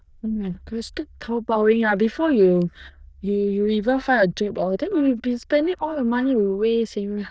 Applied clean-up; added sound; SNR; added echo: neural diffusion model UNIVERSE++.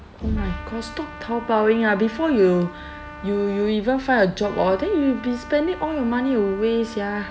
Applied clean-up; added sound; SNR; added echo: none; Trumpet; 17 dB; none.